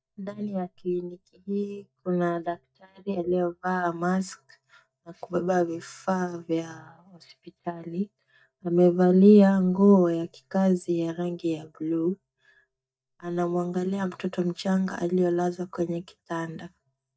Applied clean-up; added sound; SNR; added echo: neural mask model DeepFilterNet 3.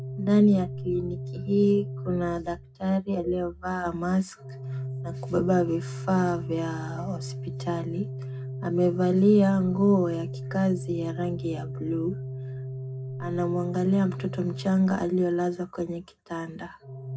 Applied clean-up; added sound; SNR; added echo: none; Organ; 9 dB; reverberation time 0.2 s.